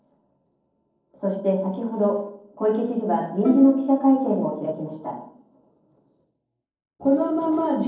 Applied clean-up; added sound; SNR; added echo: neural separator model SepFormer DNS4.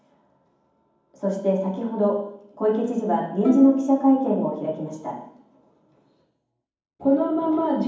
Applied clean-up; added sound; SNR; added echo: none; Plucked string instrument; 13 dB; reverberation time 1.2 s.